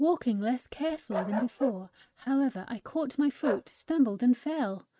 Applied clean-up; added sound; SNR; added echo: neural mask model RNNoise.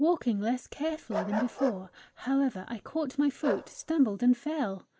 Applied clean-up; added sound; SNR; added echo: none; Bark; 9 dB; none.